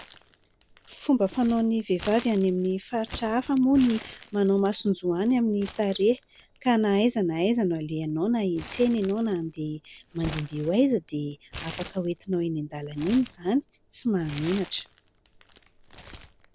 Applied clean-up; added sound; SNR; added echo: none; Crumpling, crinkling; 19 dB; none.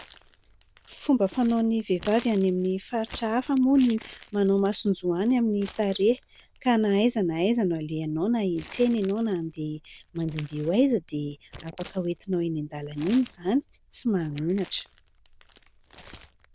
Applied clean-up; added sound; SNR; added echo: neural diffusion model UNIVERSE++.